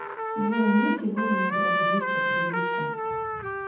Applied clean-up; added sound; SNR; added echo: none; Trumpet; -2 dB; reverberation time 0.8 s.